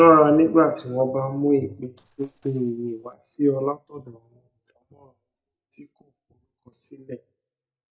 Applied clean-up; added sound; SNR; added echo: neural mask model DeepFilterNet 3.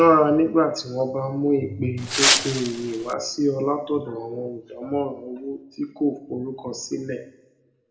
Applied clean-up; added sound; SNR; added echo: none; Wind; -1 dB; reverberation time 0.6 s.